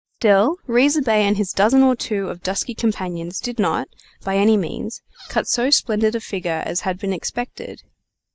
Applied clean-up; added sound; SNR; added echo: neural mask model DeepFilterNet 3.